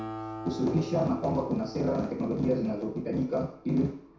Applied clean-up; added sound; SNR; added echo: none; Acoustic guitar; 12 dB; reverberation time 0.6 s.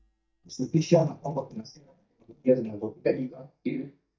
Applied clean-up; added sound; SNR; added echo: neural mask model DeepFilterNet 3.